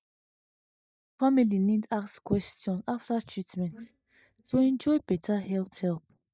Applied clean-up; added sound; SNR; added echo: neural mask model DeepFilterNet 3.